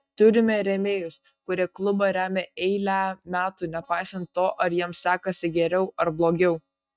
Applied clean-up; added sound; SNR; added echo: neural mask model DeepFilterNet 3.